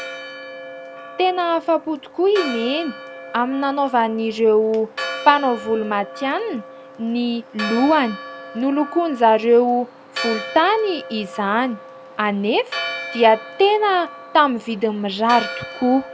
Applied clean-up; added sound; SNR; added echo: none; Church bell; 13 dB; none.